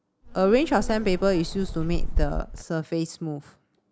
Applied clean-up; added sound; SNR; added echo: none; Insect; 2 dB; none.